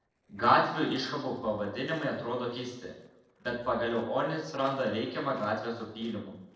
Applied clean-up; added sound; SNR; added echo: neural separator model SepFormer DNS4.